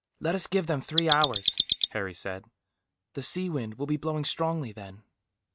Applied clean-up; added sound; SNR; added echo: neural mask model RNNoise.